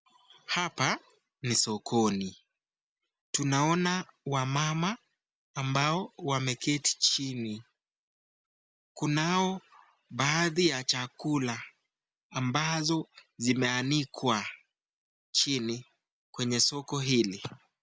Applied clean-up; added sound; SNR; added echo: none; none; none; none.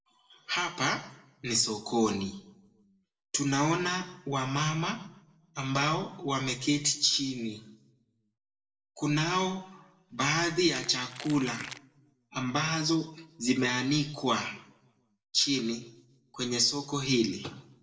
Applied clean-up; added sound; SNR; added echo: neural separator model SepFormer DNS4.